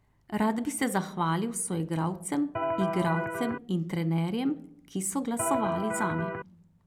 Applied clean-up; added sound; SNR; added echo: none; Electric guitar; 1 dB; none.